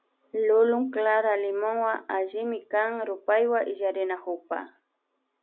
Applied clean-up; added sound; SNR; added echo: none; none; none; none.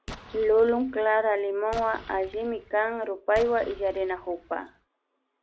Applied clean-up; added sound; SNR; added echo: none; Explosion; 19 dB; none.